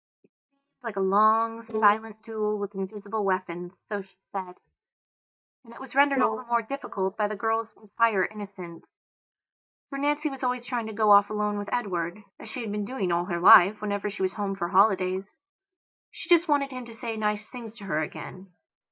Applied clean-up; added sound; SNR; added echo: neural mask model DeepFilterNet 3.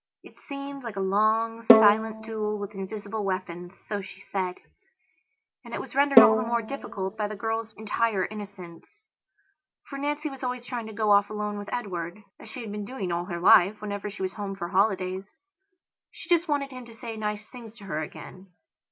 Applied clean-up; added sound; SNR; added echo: none; Bowed string instrument; -3 dB; none.